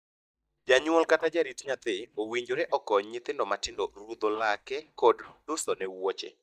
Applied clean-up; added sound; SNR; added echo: neural mask model DeepFilterNet 3.